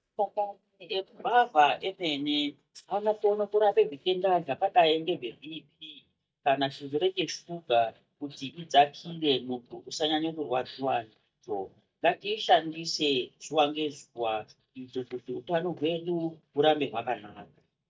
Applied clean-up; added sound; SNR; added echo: neural mask model DeepFilterNet 3.